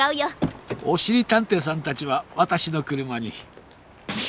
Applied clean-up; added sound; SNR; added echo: none; Tambourine; 16 dB; none.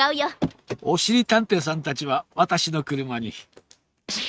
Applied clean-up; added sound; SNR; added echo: neural mask model RNNoise.